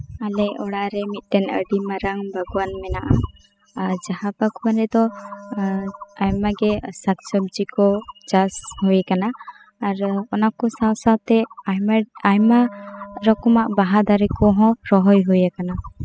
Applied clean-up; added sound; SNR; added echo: classical method spectral subtraction.